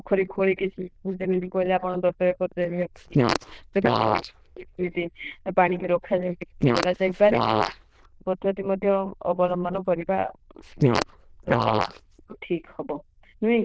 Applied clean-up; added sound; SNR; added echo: neural diffusion model UNIVERSE++.